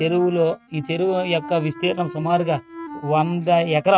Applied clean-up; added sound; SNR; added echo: neural mask model RNNoise.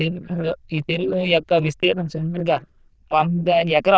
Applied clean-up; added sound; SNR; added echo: neural diffusion model UNIVERSE++.